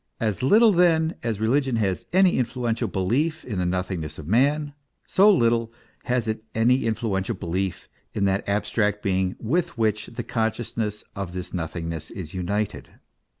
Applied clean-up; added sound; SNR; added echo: none; none; none; none.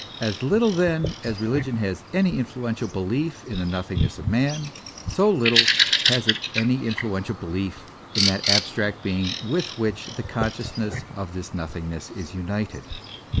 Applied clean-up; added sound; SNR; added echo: none; Bird vocalization, bird call, bird song; 3 dB; none.